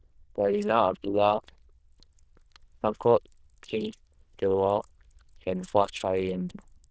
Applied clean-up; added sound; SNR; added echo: neural diffusion model UNIVERSE++.